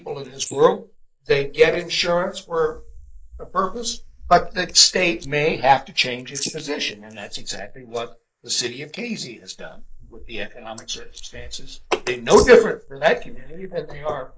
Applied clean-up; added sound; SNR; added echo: neural mask model Resemble Enhance denoiser.